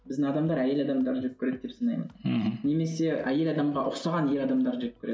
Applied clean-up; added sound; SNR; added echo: none; none; none; none.